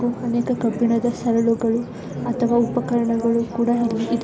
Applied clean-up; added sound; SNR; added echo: none; Bird vocalization, bird call, bird song; 18 dB; none.